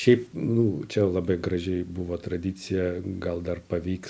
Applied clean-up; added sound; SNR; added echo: none; none; none; none.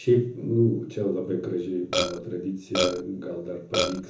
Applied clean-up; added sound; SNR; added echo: none; Burping, eructation; 0 dB; reverberation time 0.6 s.